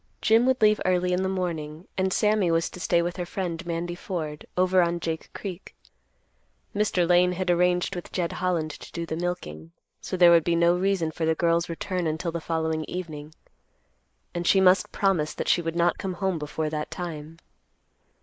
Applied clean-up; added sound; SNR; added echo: neural mask model Resemble Enhance denoiser.